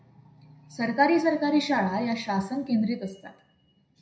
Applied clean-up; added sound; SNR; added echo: none; none; none; reverberation time 0.4 s.